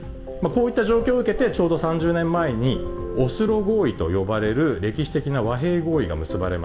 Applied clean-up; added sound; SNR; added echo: none; Subway, metro, underground / Doorbell; 12 dB; reverberation time 0.7 s.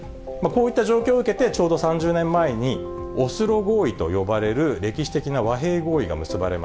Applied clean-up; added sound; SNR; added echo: none; none; none; none.